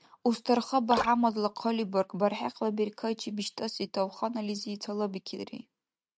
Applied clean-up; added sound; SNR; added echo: neural mask model RNNoise.